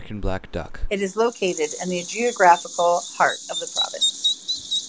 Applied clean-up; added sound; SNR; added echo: none; Bird vocalization, bird call, bird song; 5 dB; none.